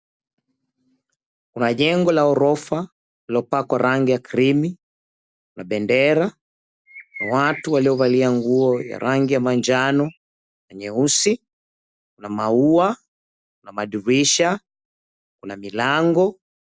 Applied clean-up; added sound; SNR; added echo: none; Bird; 18 dB; none.